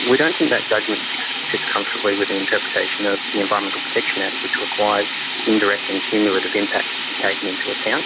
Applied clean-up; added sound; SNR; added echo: none; Sink (filling or washing); 4 dB; none.